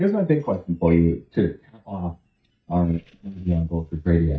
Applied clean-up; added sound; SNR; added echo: neural mask model DeepFilterNet 3.